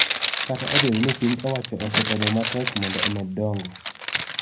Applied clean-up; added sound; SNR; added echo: none; Zipper (clothing); 1 dB; reverberation time 0.4 s.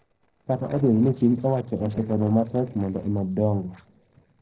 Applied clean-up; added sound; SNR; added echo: neural separator model SepFormer DNS4.